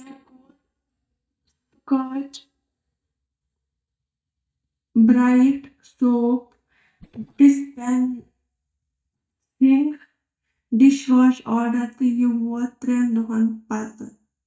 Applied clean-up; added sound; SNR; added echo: neural mask model DeepFilterNet 3.